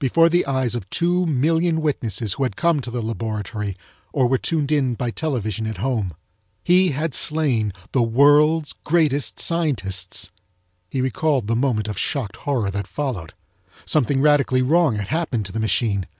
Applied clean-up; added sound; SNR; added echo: none; none; none; none.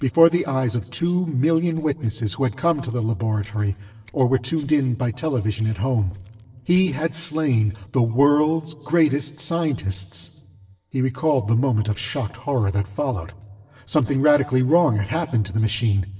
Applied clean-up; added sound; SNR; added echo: neural separator model SepFormer DNS4.